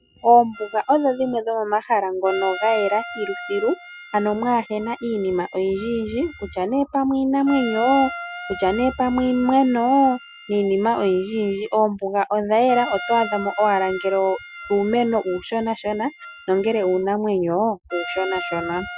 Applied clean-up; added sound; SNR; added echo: classical method Wiener filter.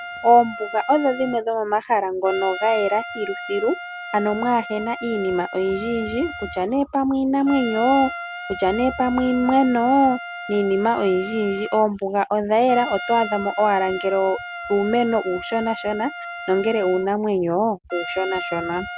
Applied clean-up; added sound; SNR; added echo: none; Trumpet; 12 dB; none.